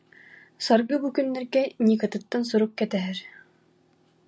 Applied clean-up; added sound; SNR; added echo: none; none; none; none.